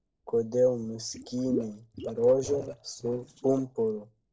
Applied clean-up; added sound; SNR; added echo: neural separator model SepFormer DNS4.